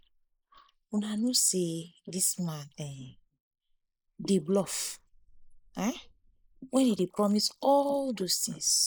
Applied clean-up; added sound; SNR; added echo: neural mask model Resemble Enhance denoiser.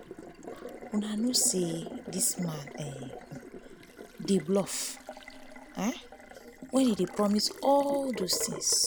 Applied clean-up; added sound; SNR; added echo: none; Water tap, faucet; 12 dB; none.